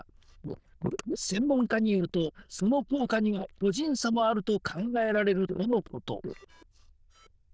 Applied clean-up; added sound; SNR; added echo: neural diffusion model UNIVERSE++.